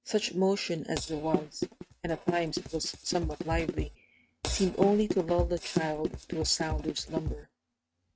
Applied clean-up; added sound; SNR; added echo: neural mask model RNNoise.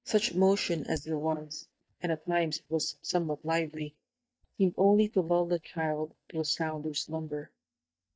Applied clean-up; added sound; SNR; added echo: neural mask model DeepFilterNet 3.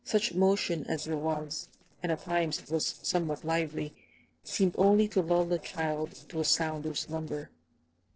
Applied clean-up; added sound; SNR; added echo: neural separator model SepFormer DNS4.